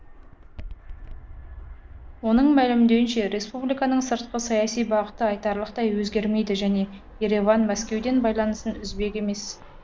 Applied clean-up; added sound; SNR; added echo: none; Fixed-wing aircraft, airplane; 17 dB; none.